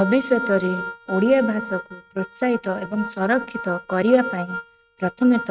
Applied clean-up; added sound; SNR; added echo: neural mask model RNNoise.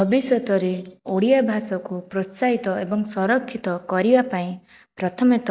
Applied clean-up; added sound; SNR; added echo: none; none; none; none.